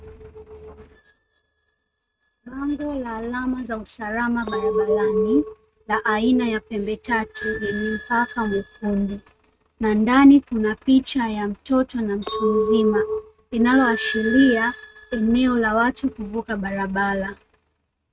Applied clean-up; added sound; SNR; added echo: neural mask model RNNoise.